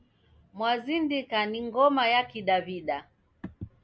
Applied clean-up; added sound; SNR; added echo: none; none; none; none.